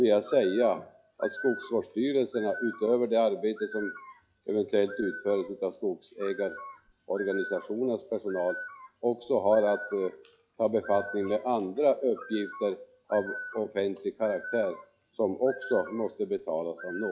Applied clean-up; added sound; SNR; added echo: classical method log-MMSE.